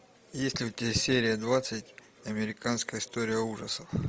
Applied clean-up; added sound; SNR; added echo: none; none; none; none.